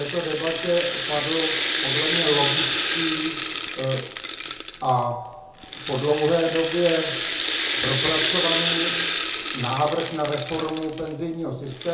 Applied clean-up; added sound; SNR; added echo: none; Rattle (instrument); -3 dB; reverberation time 0.6 s.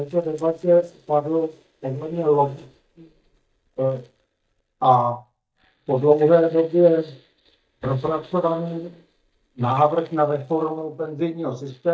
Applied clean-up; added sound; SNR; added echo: neural mask model DeepFilterNet 3.